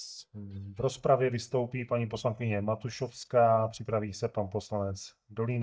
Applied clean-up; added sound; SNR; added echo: neural mask model DeepFilterNet 3.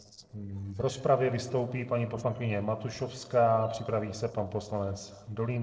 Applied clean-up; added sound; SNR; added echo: neural separator model SepFormer DNS4.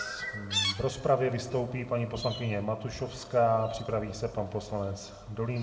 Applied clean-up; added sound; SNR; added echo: none; Chirp, tweet; 10 dB; reverberation time 1.6 s.